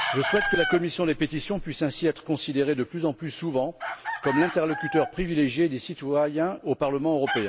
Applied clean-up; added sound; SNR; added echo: none; Chicken, rooster; 8 dB; none.